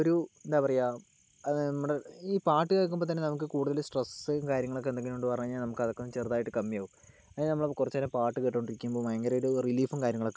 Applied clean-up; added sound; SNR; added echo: none; none; none; none.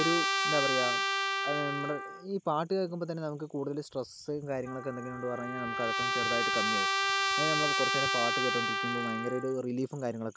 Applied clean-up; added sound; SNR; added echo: none; Trumpet; -2 dB; none.